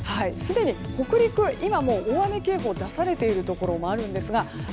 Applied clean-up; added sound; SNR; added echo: none; Drum kit; 10 dB; none.